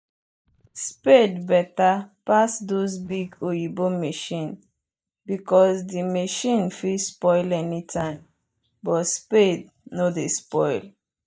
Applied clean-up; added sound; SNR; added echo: neural mask model DeepFilterNet 3.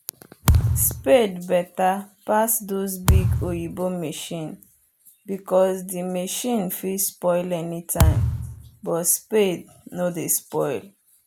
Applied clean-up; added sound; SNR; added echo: none; Thump, thud; -1 dB; none.